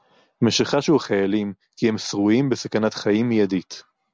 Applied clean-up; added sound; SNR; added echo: none; none; none; none.